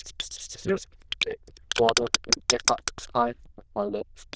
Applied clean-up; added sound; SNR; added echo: neural diffusion model UNIVERSE++.